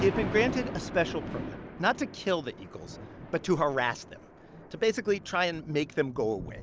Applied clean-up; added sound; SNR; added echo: none; Thunder; 9 dB; none.